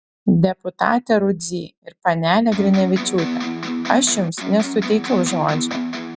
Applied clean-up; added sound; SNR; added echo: none; Electric guitar; 6 dB; none.